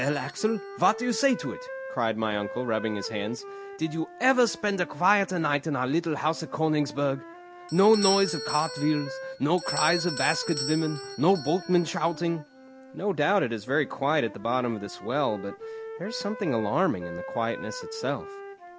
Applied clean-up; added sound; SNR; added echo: none; Doorbell + Wind instrument, woodwind instrument; 11 dB; none.